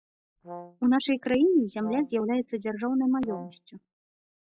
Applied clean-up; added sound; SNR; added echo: classical method log-MMSE.